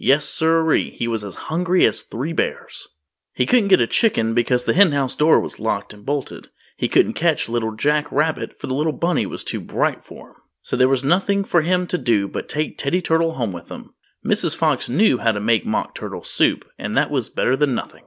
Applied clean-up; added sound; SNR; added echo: none; none; none; none.